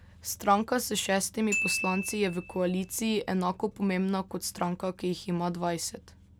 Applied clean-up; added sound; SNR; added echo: none; Glockenspiel; 8 dB; none.